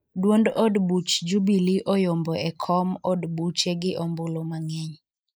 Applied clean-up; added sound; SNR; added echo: neural mask model Resemble Enhance denoiser.